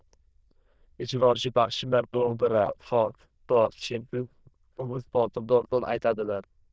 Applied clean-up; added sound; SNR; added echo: neural diffusion model UNIVERSE++.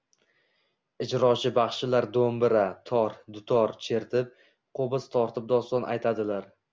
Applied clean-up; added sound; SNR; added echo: none; none; none; none.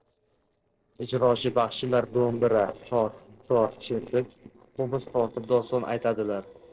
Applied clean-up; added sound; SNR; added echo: neural separator model SepFormer DNS4.